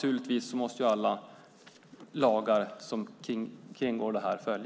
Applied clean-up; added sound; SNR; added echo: none; none; none; none.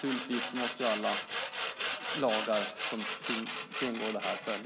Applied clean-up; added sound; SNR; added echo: none; Sawing; -3 dB; none.